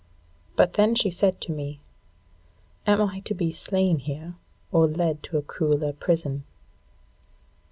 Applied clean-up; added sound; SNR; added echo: none; none; none; none.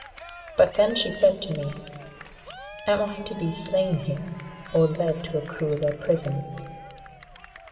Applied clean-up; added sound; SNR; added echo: none; Cheering; 17 dB; reverberation time 2.3 s.